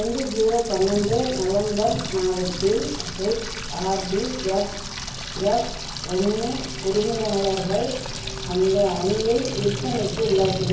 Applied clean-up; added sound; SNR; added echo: none; Water tap, faucet; 9 dB; reverberation time 0.9 s.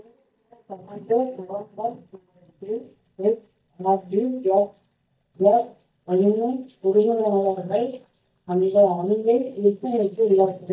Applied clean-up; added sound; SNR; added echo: neural mask model DeepFilterNet 3.